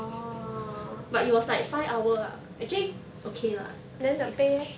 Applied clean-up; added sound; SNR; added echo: none; none; none; none.